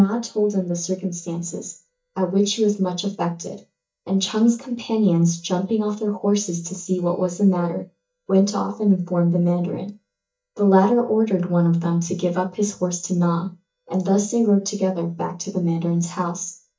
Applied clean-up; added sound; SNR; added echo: neural mask model DeepFilterNet 3.